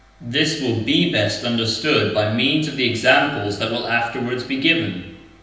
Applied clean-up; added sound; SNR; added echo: none; none; none; reverberation time 0.9 s.